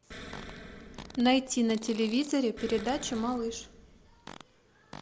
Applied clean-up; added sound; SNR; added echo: none; Explosion + Fart; 15 dB; none.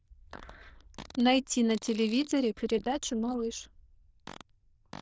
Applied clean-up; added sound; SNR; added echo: neural diffusion model UNIVERSE++.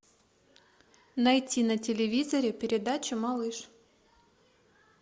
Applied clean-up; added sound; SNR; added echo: none; none; none; none.